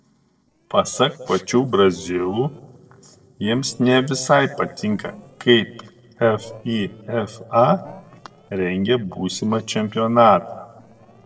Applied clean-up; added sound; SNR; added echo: neural separator model SepFormer DNS4.